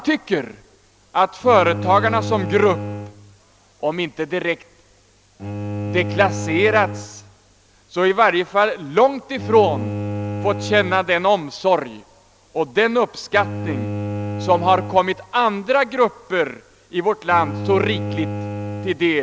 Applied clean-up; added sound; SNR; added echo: none; Bowed string instrument; 9 dB; none.